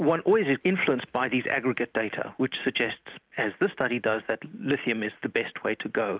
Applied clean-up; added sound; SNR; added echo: none; none; none; none.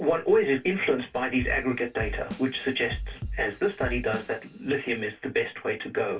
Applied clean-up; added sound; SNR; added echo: none; Drum kit; 9 dB; reverberation time 0.2 s.